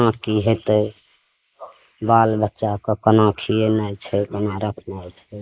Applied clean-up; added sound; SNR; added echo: neural mask model Resemble Enhance denoiser.